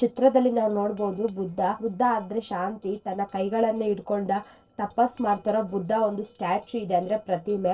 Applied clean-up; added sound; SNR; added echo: neural separator model SepFormer DNS4.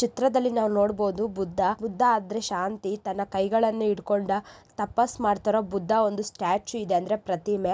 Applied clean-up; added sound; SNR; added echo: none; none; none; none.